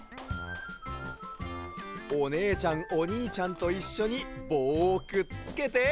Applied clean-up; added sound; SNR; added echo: none; Gull, seagull + Clapping; 20 dB; none.